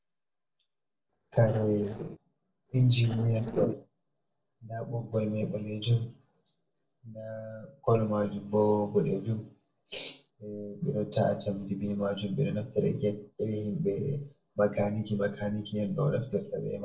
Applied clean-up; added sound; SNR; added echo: neural separator model SepFormer DNS4.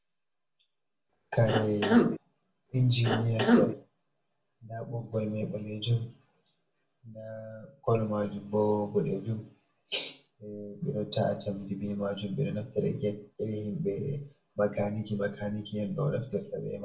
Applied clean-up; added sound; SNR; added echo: none; Cough; -5 dB; reverberation time 0.3 s.